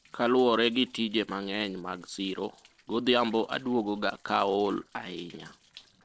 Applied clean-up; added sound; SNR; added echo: neural separator model SepFormer DNS4.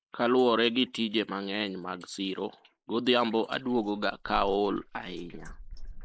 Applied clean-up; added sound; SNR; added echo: neural mask model Resemble Enhance denoiser.